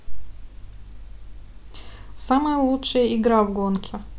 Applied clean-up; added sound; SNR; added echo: none; none; none; none.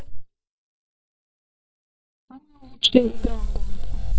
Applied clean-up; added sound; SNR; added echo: neural mask model DeepFilterNet 3.